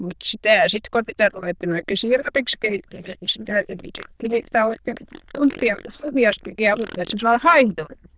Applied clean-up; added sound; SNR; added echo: neural diffusion model UNIVERSE++.